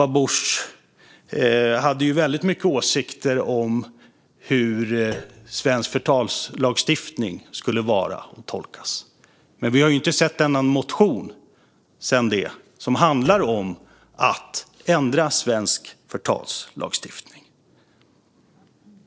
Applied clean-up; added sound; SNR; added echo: neural separator model SepFormer DNS4.